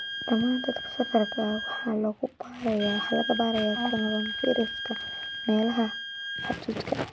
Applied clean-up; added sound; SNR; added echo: none; Wind instrument, woodwind instrument; 7 dB; none.